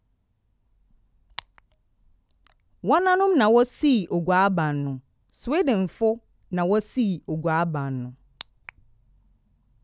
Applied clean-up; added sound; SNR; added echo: none; none; none; none.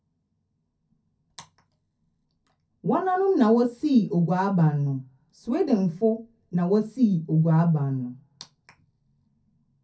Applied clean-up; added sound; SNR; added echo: none; none; none; reverberation time 0.3 s.